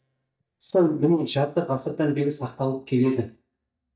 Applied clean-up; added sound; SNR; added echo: neural mask model DeepFilterNet 3.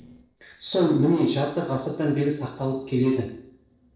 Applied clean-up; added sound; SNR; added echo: neural separator model SepFormer DNS4.